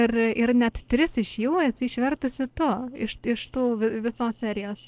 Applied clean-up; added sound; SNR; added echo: neural separator model SepFormer DNS4.